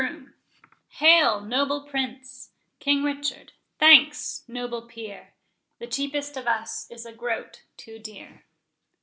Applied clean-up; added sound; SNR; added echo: none; none; none; none.